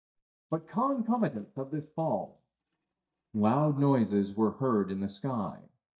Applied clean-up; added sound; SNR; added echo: neural mask model DeepFilterNet 3.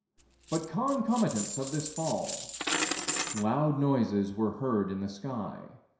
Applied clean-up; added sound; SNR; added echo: none; Coin (dropping); 5 dB; reverberation time 0.7 s.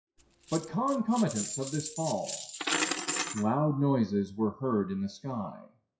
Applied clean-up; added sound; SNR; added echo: classical method WPE with log-MMSE.